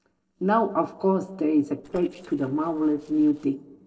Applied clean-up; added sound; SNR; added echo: neural separator model SepFormer DNS4.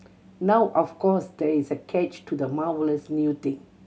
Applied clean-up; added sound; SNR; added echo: none; none; none; none.